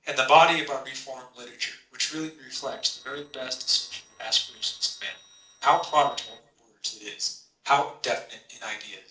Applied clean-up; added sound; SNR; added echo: neural separator model SepFormer DNS4.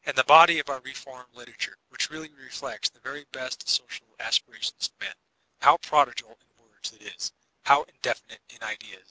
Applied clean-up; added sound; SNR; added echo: none; none; none; none.